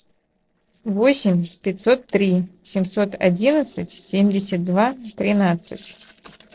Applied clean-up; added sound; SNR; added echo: neural separator model SepFormer DNS4.